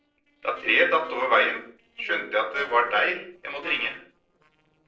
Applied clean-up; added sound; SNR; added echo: neural separator model SepFormer DNS4.